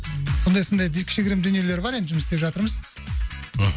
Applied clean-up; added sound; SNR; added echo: none; none; none; none.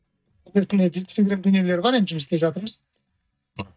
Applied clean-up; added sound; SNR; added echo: neural mask model DeepFilterNet 3.